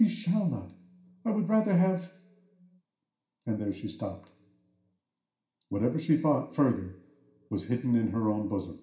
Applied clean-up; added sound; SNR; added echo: none; none; none; reverberation time 0.5 s.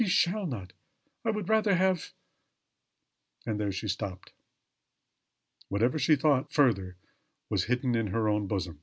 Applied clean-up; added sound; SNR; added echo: none; none; none; none.